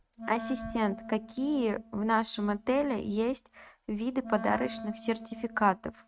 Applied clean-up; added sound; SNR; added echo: neural mask model RNNoise.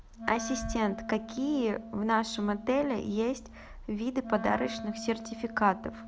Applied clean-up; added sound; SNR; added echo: none; Wind instrument, woodwind instrument; 11 dB; none.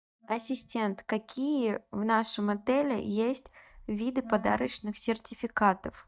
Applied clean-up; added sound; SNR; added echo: neural mask model DeepFilterNet 3.